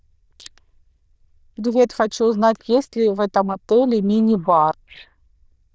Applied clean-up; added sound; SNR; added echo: neural diffusion model UNIVERSE++.